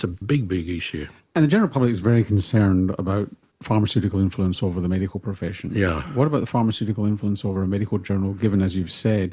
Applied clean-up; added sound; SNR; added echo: none; none; none; none.